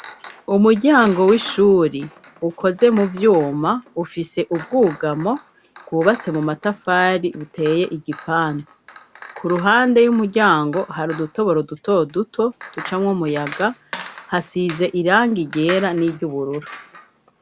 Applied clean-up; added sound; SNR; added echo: none; Chink, clink; 12 dB; none.